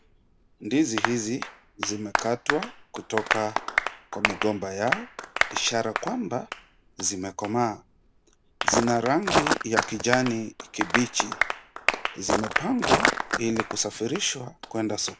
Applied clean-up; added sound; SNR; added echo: none; Walk, footsteps + Applause; 1 dB; none.